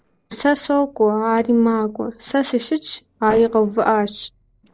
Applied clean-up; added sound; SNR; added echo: neural separator model SepFormer DNS4.